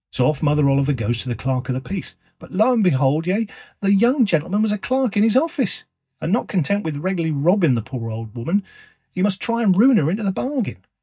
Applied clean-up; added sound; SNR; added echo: neural mask model DeepFilterNet 3.